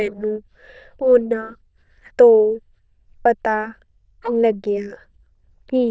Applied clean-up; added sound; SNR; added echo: neural diffusion model UNIVERSE++.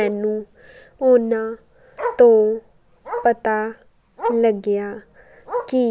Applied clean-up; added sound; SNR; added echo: neural mask model Resemble Enhance denoiser.